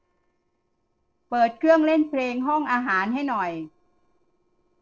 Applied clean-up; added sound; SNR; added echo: neural separator model SepFormer DNS4.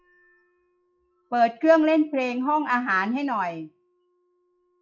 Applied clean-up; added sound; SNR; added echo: classical method log-MMSE.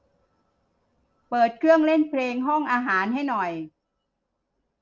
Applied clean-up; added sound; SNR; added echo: none; none; none; none.